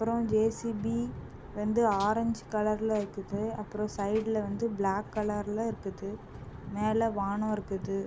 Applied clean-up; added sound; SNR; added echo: none; Engine; 19 dB; none.